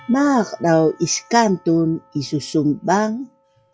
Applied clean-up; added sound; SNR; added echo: classical method log-MMSE.